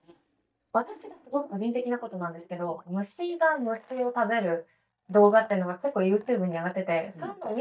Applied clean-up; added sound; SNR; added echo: neural mask model DeepFilterNet 3.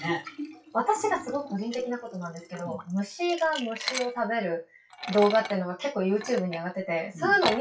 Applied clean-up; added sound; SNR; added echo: classical method WPE with log-MMSE.